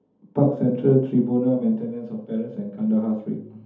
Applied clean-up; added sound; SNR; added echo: none; none; none; reverberation time 0.6 s.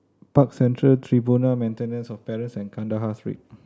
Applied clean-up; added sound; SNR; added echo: none; none; none; none.